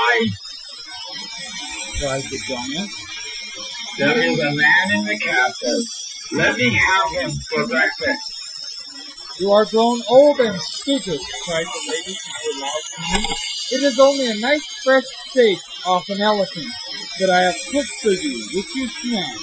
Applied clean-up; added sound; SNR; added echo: classical method Wiener filter.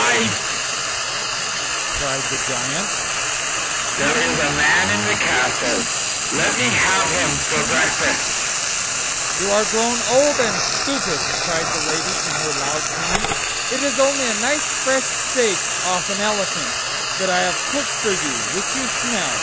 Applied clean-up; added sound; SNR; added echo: none; Frying (food); -2 dB; none.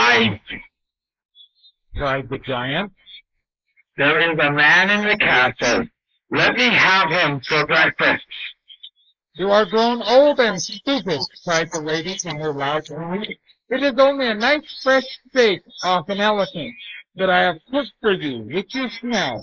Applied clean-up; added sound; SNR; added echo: neural mask model Resemble Enhance denoiser.